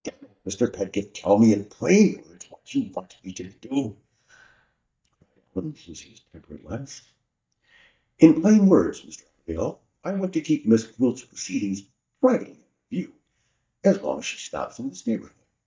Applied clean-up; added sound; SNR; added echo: neural mask model DeepFilterNet 3.